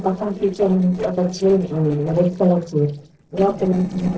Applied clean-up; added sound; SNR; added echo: neural separator model SepFormer DNS4.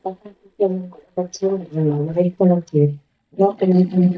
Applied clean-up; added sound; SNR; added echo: neural mask model DeepFilterNet 3.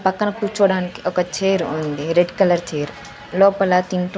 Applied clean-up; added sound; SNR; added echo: none; none; none; none.